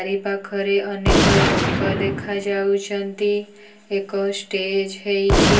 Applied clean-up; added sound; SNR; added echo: none; Gunshot, gunfire; -1 dB; reverberation time 0.3 s.